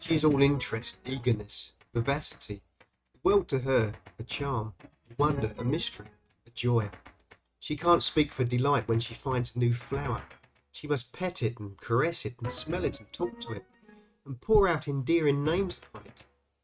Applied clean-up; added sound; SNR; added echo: neural mask model RNNoise.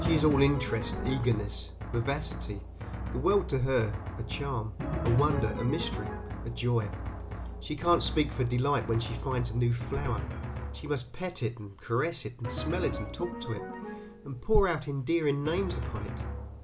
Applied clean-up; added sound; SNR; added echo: none; Drum; 5 dB; none.